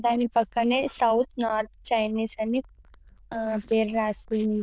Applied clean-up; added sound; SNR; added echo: neural diffusion model UNIVERSE++.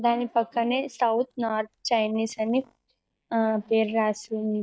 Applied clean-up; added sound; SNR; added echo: neural mask model DeepFilterNet 3.